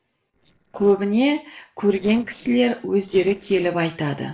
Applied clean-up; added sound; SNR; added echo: neural separator model SepFormer DNS4.